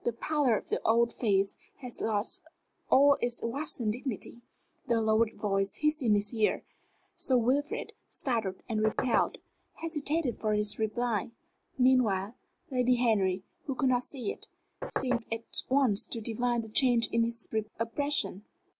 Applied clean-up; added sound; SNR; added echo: none; Knock; 3 dB; none.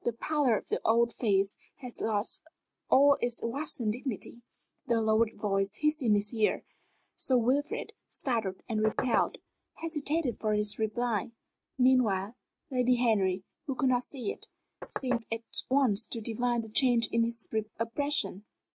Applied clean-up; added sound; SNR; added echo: neural mask model RNNoise.